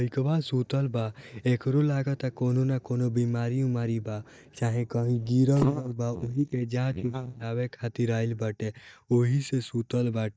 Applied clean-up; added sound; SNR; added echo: neural mask model DeepFilterNet 3.